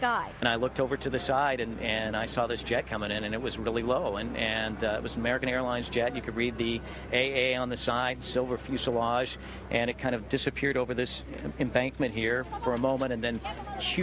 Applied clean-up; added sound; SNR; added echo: none; none; none; none.